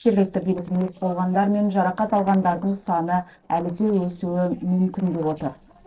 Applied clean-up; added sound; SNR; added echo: neural separator model SepFormer DNS4.